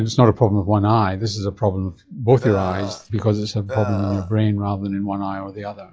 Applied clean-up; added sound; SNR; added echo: classical method log-MMSE.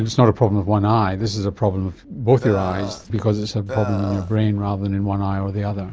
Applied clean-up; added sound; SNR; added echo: none; Burping, eructation; 10 dB; none.